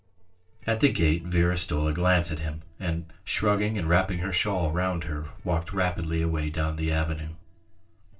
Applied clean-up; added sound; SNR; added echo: neural separator model SepFormer DNS4.